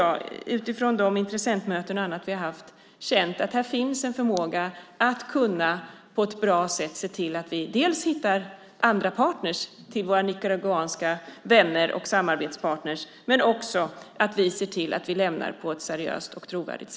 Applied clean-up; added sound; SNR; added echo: none; none; none; none.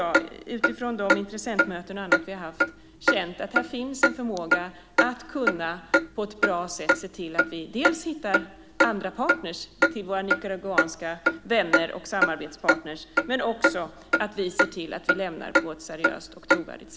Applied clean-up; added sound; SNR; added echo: none; Clock; -4 dB; none.